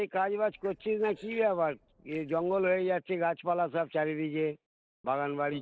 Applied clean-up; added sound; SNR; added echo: neural separator model SepFormer DNS4.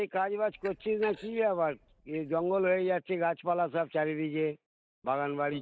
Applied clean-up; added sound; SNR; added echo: neural mask model DeepFilterNet 3.